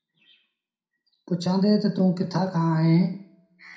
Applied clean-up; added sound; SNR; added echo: none; none; none; reverberation time 0.4 s.